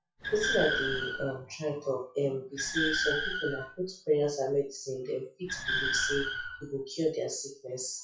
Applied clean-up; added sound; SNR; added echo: classical method WPE with log-MMSE.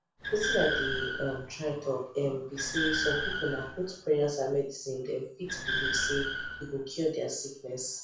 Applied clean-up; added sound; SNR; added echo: none; Car; 2 dB; reverberation time 0.4 s.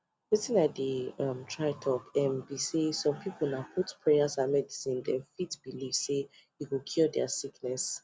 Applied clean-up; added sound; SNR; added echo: none; none; none; none.